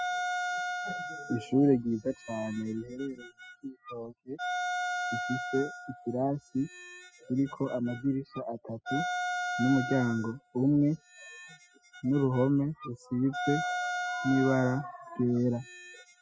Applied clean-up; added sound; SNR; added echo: classical method spectral subtraction.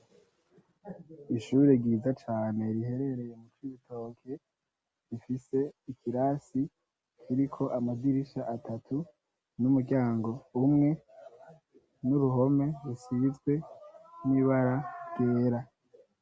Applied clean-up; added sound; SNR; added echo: none; none; none; none.